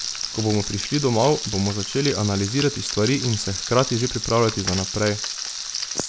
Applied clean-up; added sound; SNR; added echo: none; Frying (food); 6 dB; none.